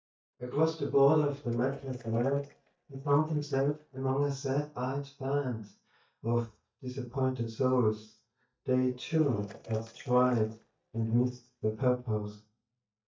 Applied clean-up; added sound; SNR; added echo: neural mask model DeepFilterNet 3.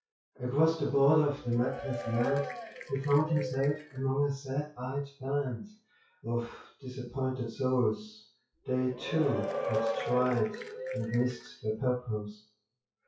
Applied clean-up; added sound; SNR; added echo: classical method WPE with log-MMSE.